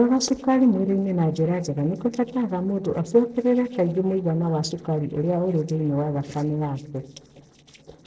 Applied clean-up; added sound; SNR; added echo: neural separator model SepFormer DNS4.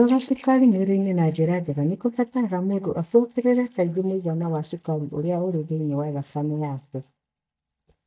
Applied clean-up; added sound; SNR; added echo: neural mask model DeepFilterNet 3.